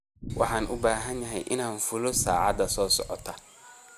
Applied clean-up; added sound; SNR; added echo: none; Boom; 11 dB; none.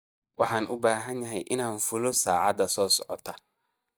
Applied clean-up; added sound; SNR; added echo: neural mask model DeepFilterNet 3.